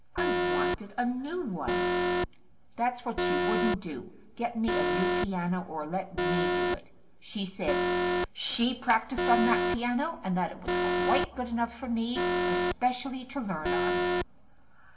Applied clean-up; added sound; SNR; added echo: none; Alarm; -1 dB; reverberation time 1.5 s.